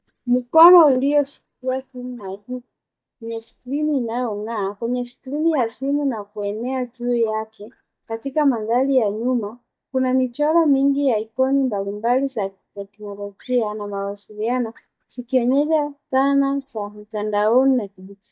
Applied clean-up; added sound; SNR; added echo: neural mask model DeepFilterNet 3.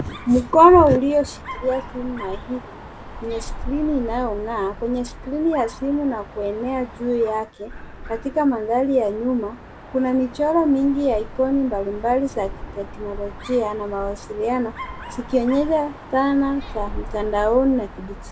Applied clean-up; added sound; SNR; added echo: none; Dog; 13 dB; none.